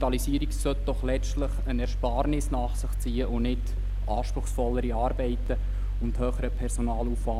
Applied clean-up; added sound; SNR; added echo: none; Mechanical fan; -3 dB; none.